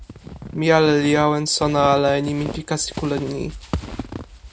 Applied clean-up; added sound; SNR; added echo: none; Squeak / Walk, footsteps; 12 dB; none.